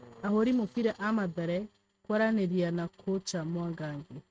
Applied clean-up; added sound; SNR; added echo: neural mask model RNNoise.